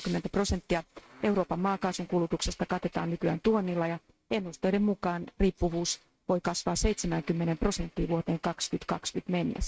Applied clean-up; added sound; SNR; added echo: neural mask model RNNoise.